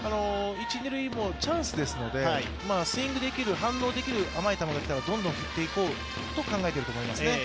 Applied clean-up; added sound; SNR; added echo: none; none; none; none.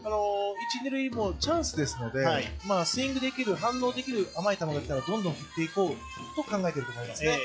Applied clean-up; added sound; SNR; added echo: classical method log-MMSE.